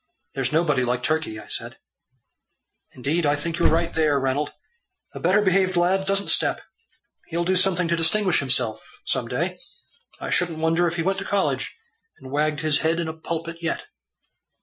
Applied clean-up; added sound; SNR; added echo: classical method Wiener filter.